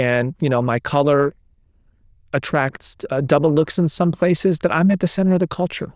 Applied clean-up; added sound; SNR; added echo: neural diffusion model UNIVERSE++.